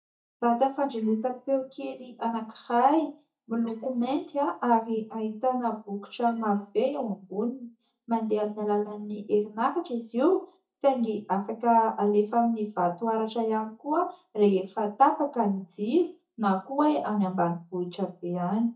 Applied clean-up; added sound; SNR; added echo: neural mask model DeepFilterNet 3.